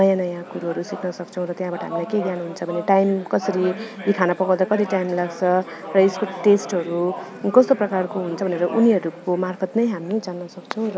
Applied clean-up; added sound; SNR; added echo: none; none; none; none.